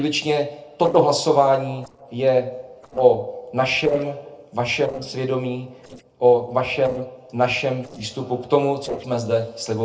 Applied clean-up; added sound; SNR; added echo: neural separator model SepFormer DNS4.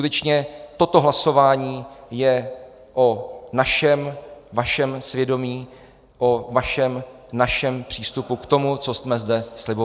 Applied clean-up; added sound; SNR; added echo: none; none; none; none.